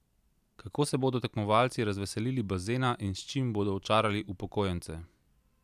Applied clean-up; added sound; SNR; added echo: none; none; none; none.